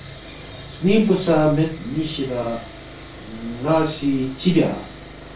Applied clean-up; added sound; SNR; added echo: none; Sawing; 16 dB; reverberation time 0.3 s.